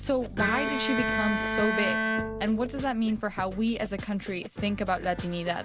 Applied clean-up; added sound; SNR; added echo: none; Bowed string instrument; 1 dB; none.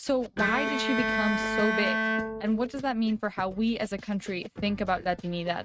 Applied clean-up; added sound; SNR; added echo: neural mask model RNNoise.